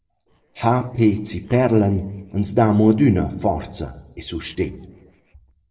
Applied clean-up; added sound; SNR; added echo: neural separator model SepFormer DNS4.